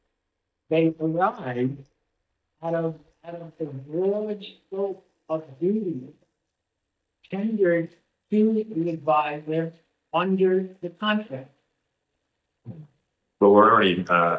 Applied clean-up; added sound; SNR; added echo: neural mask model DeepFilterNet 3.